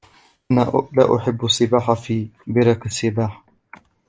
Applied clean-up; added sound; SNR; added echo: none; none; none; none.